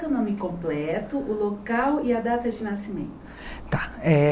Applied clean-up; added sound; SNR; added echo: none; none; none; none.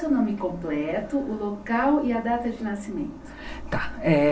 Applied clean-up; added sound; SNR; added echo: none; none; none; reverberation time 0.2 s.